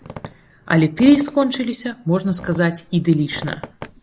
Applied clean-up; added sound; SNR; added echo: none; Squeak; 18 dB; none.